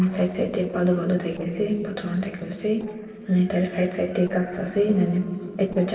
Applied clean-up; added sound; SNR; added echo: neural separator model SepFormer DNS4.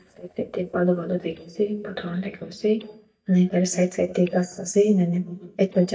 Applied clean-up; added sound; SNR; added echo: neural mask model DeepFilterNet 3.